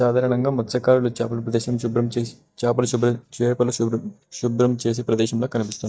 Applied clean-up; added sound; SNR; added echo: neural mask model DeepFilterNet 3.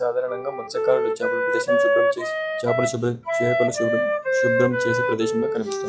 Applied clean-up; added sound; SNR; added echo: classical method log-MMSE.